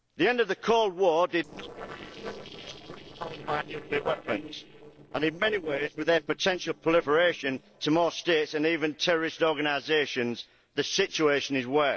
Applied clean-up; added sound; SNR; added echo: neural separator model SepFormer DNS4.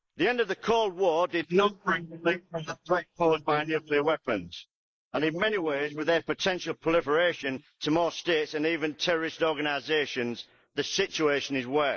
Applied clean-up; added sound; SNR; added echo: neural mask model Resemble Enhance denoiser.